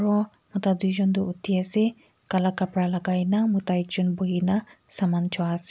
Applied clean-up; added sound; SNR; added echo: none; none; none; none.